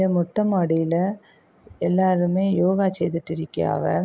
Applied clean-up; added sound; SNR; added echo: none; none; none; none.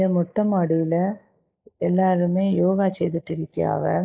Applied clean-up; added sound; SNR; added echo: neural mask model Resemble Enhance denoiser.